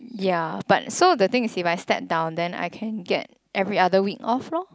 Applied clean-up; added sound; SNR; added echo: none; none; none; none.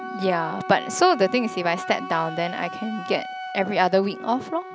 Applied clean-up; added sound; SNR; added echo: none; Wind instrument, woodwind instrument; 11 dB; none.